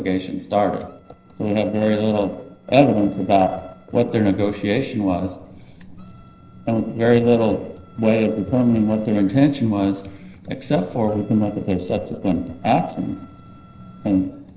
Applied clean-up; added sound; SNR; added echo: neural separator model SepFormer DNS4.